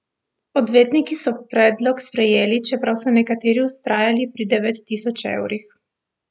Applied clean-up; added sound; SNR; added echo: none; none; none; none.